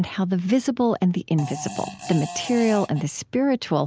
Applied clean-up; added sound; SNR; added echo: none; Fart; 13 dB; none.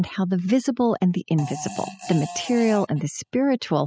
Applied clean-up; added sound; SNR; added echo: classical method spectral subtraction.